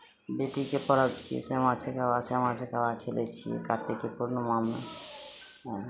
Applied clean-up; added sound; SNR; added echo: none; Fire; 15 dB; none.